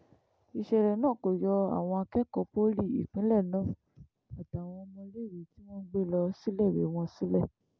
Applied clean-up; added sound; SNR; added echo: none; none; none; none.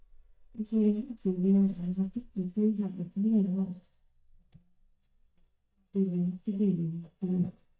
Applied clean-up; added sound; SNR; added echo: neural mask model DeepFilterNet 3.